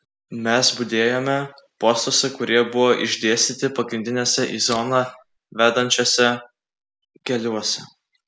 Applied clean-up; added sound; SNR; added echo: none; Camera; 18 dB; none.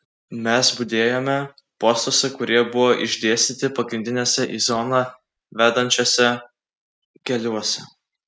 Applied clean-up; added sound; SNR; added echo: neural mask model RNNoise.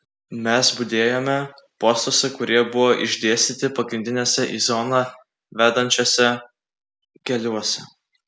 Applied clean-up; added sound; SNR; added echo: none; none; none; none.